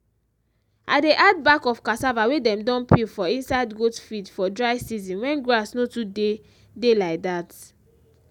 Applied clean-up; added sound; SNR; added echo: none; none; none; none.